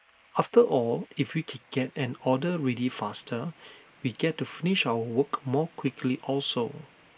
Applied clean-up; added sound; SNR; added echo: neural mask model Resemble Enhance denoiser.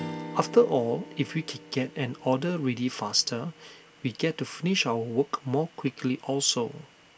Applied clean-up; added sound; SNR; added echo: none; Strum; 17 dB; none.